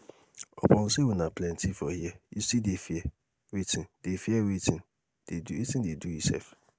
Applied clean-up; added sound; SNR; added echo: none; none; none; none.